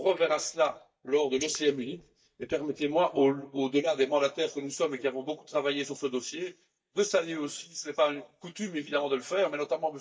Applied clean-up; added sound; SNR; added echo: neural mask model DeepFilterNet 3.